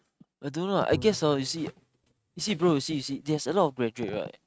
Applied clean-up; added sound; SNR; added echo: neural mask model RNNoise.